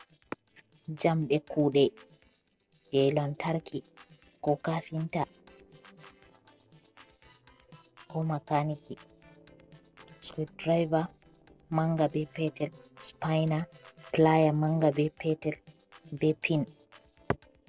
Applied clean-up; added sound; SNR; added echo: neural separator model SepFormer DNS4.